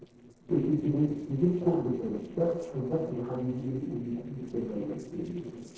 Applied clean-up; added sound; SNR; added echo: neural separator model SepFormer DNS4.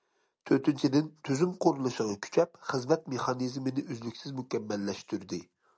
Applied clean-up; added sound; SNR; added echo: none; none; none; none.